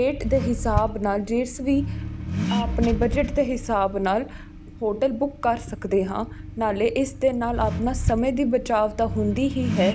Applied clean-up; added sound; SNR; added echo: none; Accelerating, revving, vroom; 5 dB; none.